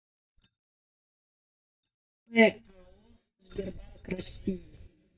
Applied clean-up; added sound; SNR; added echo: neural mask model DeepFilterNet 3.